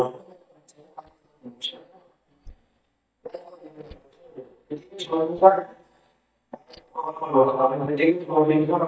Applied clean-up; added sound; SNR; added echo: neural mask model DeepFilterNet 3.